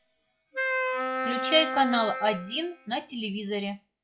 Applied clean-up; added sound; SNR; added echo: classical method log-MMSE.